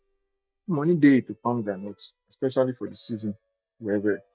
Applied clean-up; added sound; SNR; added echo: neural mask model DeepFilterNet 3.